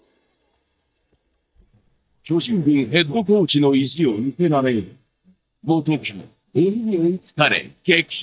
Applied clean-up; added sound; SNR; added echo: neural mask model DeepFilterNet 3.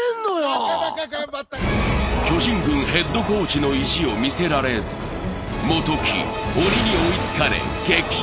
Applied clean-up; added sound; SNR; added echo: none; none; none; none.